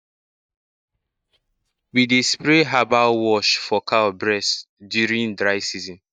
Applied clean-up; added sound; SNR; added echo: neural mask model DeepFilterNet 3.